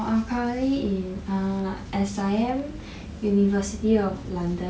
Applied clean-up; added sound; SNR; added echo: none; none; none; none.